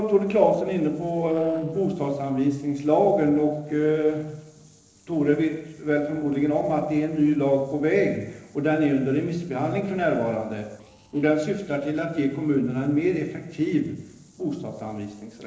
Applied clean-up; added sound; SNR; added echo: neural separator model SepFormer DNS4.